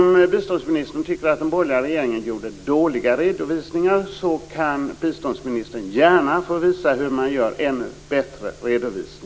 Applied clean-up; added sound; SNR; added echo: none; none; none; none.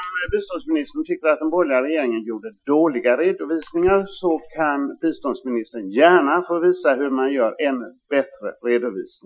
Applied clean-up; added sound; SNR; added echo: classical method Wiener filter.